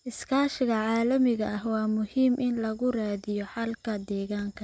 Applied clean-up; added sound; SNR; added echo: none; none; none; none.